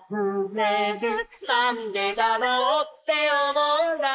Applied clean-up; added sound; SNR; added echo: neural mask model Resemble Enhance denoiser.